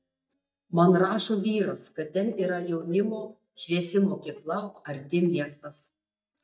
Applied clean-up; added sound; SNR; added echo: neural mask model DeepFilterNet 3.